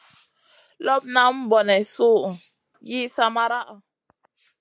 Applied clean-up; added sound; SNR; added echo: none; none; none; none.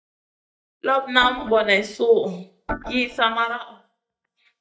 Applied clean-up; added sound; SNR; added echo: neural mask model DeepFilterNet 3.